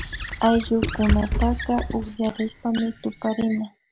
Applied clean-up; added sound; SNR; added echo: none; Rattle / Breathing + Squeak / Writing; 4 dB; none.